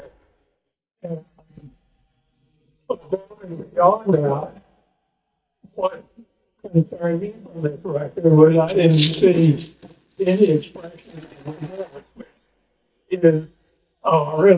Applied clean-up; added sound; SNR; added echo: neural mask model DeepFilterNet 3.